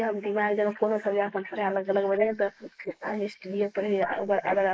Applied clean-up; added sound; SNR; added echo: neural mask model Resemble Enhance denoiser.